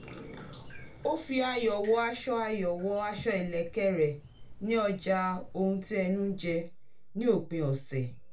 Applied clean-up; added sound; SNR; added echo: none; Drip; 15 dB; reverberation time 0.2 s.